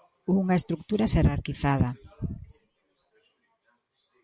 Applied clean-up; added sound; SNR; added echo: none; none; none; none.